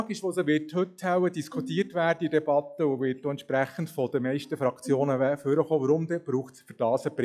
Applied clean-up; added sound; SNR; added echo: classical method log-MMSE.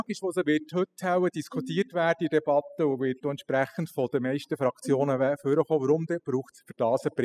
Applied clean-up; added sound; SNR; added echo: classical method spectral subtraction.